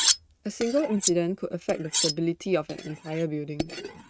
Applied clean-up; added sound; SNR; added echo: neural mask model RNNoise.